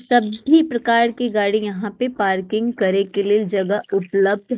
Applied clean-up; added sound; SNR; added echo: neural mask model Resemble Enhance denoiser.